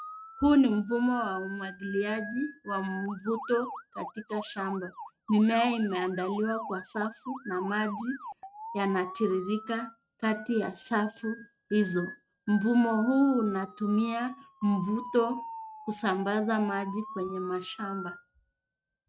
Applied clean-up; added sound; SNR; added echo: neural mask model RNNoise.